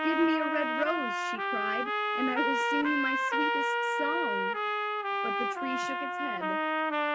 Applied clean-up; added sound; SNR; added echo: none; Trumpet; -5 dB; none.